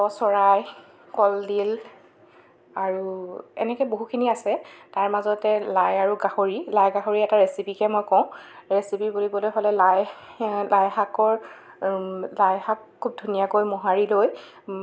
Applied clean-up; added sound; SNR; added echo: none; none; none; none.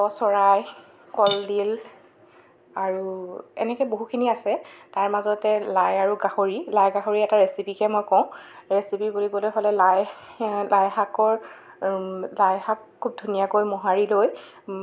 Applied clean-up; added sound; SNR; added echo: none; Cutlery, silverware / Dishes, pots, and pans; 14 dB; none.